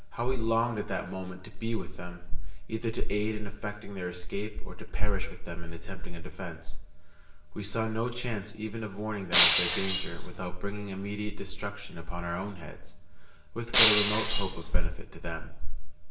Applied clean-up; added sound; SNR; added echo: none; Shatter; 2 dB; reverberation time 1.0 s.